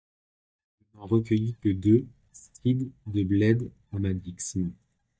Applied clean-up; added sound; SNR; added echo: neural mask model DeepFilterNet 3.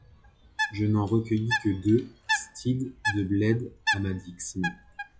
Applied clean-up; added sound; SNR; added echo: classical method log-MMSE.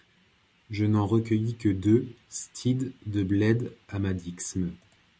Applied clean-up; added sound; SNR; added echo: none; none; none; none.